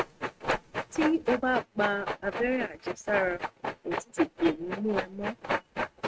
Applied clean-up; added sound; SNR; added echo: neural mask model RNNoise.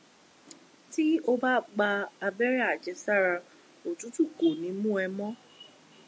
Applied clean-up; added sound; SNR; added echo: none; none; none; none.